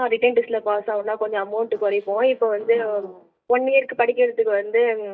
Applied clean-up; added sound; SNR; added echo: neural mask model DeepFilterNet 3.